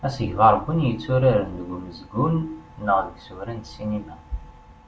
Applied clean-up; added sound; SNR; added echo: none; none; none; reverberation time 0.3 s.